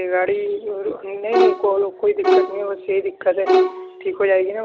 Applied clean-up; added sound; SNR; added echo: none; Bowed string instrument; -2 dB; none.